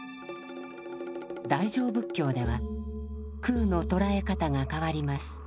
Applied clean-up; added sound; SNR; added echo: none; none; none; none.